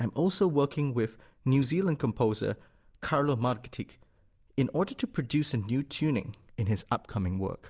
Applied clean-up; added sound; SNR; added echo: none; none; none; none.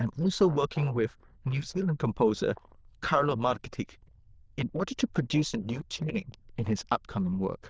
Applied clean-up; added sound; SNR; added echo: neural diffusion model UNIVERSE++.